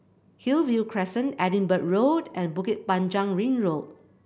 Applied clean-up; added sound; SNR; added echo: none; none; none; none.